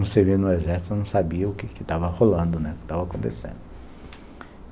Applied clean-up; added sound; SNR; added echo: none; none; none; none.